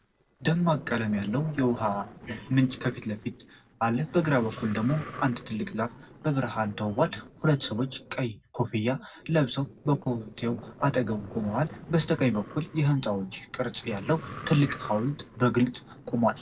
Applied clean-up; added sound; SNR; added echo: neural separator model SepFormer DNS4.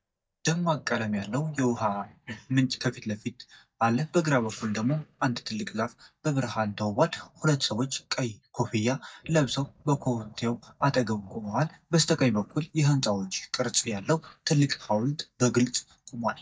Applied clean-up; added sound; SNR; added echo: neural mask model DeepFilterNet 3.